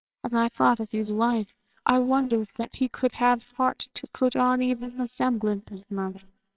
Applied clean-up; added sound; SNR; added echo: neural separator model SepFormer WHAMR!.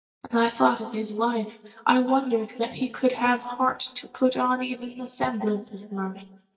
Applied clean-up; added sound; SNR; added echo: neural mask model DeepFilterNet 3.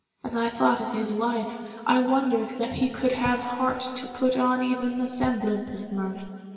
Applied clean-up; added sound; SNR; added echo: none; Raindrop / Drip; 18 dB; reverberation time 2.6 s.